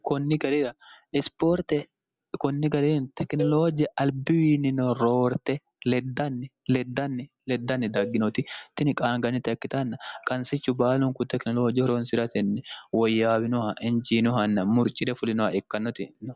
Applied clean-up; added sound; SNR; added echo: none; Cowbell; 13 dB; none.